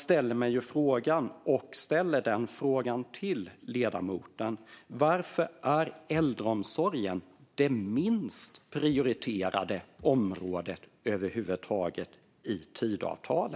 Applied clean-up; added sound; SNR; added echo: none; none; none; none.